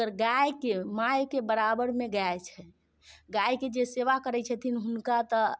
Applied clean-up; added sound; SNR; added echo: none; none; none; none.